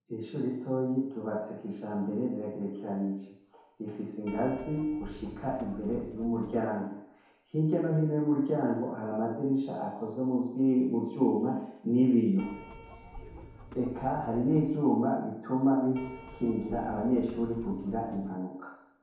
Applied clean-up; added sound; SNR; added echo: none; Keyboard (musical); 17 dB; reverberation time 0.9 s.